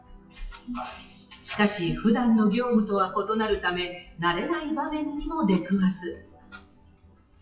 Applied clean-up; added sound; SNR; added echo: classical method WPE with log-MMSE.